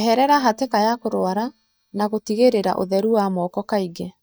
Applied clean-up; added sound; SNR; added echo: neural mask model DeepFilterNet 3.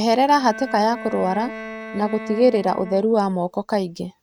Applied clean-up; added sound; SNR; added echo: neural mask model RNNoise.